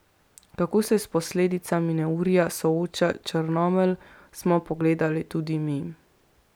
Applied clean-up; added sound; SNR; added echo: none; none; none; none.